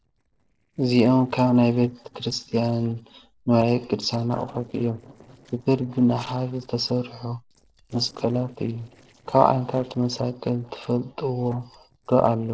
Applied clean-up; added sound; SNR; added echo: neural separator model SepFormer DNS4.